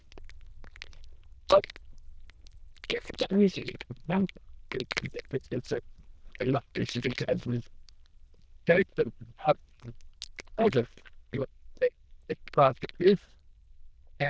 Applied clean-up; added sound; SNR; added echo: neural diffusion model UNIVERSE++.